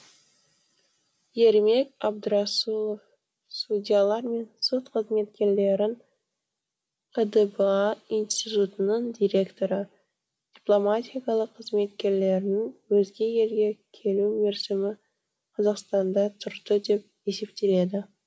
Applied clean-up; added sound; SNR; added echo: none; none; none; none.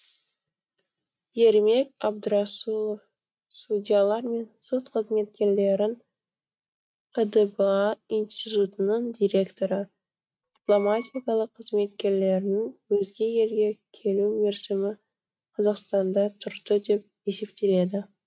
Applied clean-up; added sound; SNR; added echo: neural mask model RNNoise.